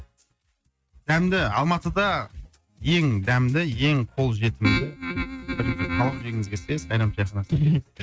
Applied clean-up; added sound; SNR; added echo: neural mask model RNNoise.